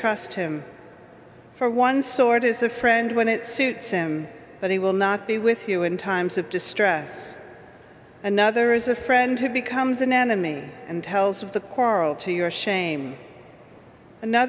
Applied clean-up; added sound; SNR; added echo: none; none; none; none.